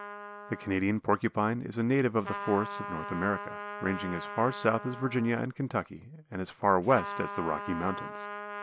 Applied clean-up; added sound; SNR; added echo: none; Trumpet; 10 dB; none.